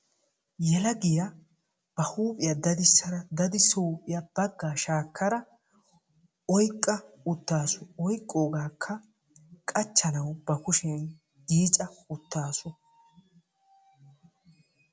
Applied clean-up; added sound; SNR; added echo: none; none; none; none.